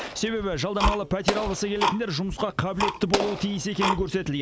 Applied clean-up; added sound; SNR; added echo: none; Tick-tock + Explosion; 2 dB; none.